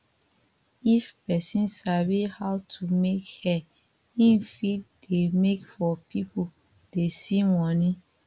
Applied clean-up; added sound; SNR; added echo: none; none; none; none.